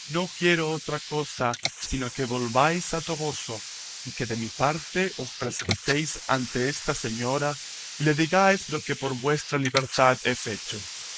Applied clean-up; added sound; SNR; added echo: neural mask model Resemble Enhance denoiser.